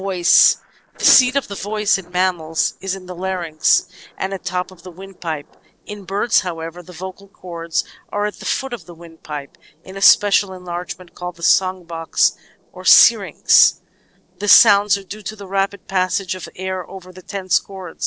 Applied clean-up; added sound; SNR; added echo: neural separator model SepFormer DNS4.